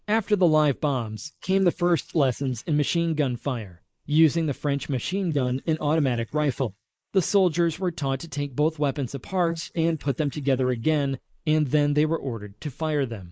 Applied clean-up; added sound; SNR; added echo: neural mask model Resemble Enhance denoiser.